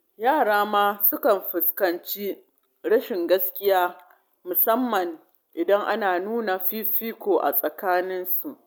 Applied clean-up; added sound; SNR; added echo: none; none; none; none.